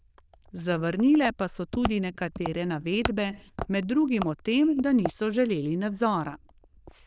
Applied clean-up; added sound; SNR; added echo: neural diffusion model UNIVERSE++.